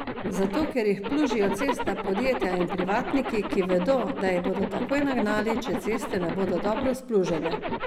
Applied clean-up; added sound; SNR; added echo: none; Zipper (clothing); 4 dB; none.